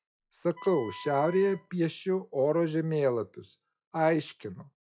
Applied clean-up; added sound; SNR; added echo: classical method log-MMSE.